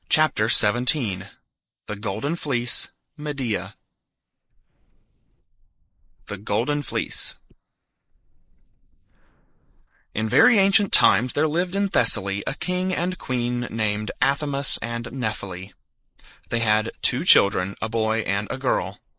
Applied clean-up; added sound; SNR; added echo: neural mask model Resemble Enhance denoiser.